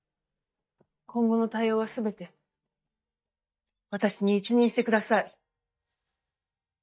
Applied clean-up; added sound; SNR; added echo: neural mask model DeepFilterNet 3.